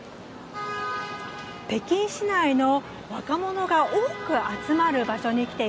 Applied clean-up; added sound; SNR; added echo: none; none; none; none.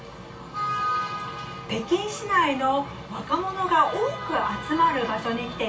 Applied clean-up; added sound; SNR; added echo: none; none; none; reverberation time 0.2 s.